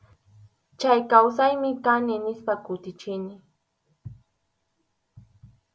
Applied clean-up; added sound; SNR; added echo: none; none; none; none.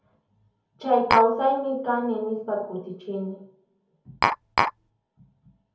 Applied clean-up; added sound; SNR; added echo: none; Tap; -3 dB; reverberation time 0.6 s.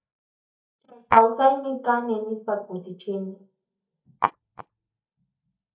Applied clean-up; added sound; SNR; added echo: neural mask model DeepFilterNet 3.